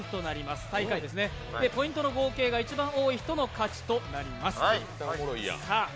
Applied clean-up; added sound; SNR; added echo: none; none; none; none.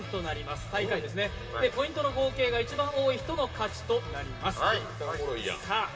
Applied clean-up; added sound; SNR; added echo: none; none; none; reverberation time 2.9 s.